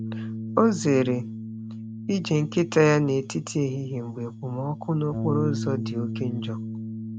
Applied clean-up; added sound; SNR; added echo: none; Bass guitar; 7 dB; none.